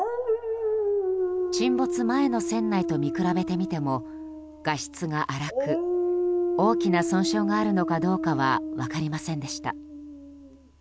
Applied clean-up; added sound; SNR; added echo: none; Dog; 0 dB; none.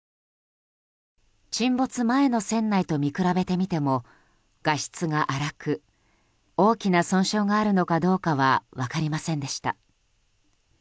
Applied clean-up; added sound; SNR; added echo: none; none; none; none.